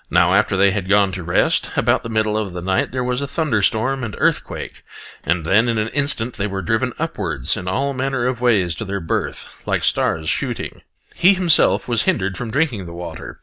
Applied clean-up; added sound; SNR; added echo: none; none; none; none.